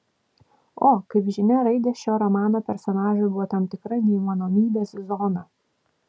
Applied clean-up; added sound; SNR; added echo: none; none; none; none.